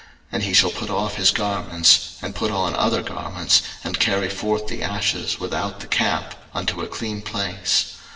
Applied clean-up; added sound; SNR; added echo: none; none; none; reverberation time 0.9 s.